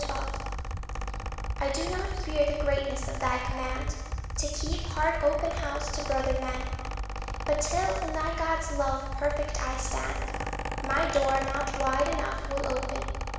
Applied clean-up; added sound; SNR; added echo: none; Mechanical fan; 2 dB; reverberation time 1.2 s.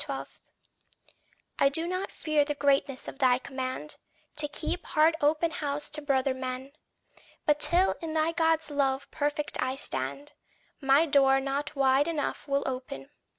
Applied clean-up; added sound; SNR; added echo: none; none; none; none.